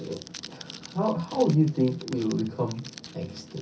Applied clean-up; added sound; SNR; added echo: none; Crackle; 18 dB; reverberation time 0.3 s.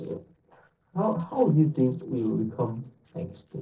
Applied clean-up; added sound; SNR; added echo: neural separator model SepFormer DNS4.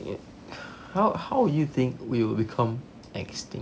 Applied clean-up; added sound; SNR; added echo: none; none; none; none.